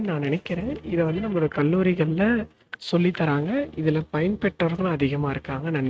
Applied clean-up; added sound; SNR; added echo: neural mask model RNNoise.